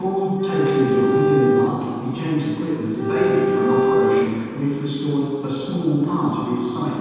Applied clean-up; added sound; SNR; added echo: none; Bowed string instrument; -1 dB; reverberation time 2.1 s.